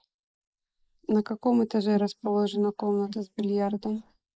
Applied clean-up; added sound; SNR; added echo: neural mask model Resemble Enhance denoiser.